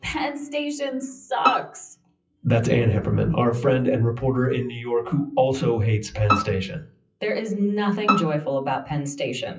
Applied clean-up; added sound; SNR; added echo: classical method WPE with log-MMSE.